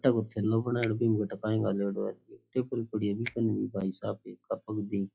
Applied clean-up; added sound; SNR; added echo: classical method log-MMSE.